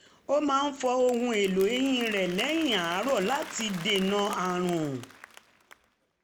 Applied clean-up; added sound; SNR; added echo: none; Applause; 16 dB; none.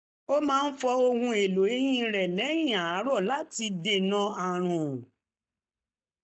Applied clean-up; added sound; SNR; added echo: neural mask model DeepFilterNet 3.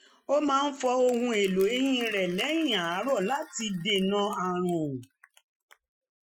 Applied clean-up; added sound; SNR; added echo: classical method Wiener filter.